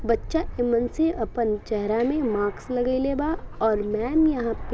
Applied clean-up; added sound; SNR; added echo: none; Fixed-wing aircraft, airplane; 11 dB; none.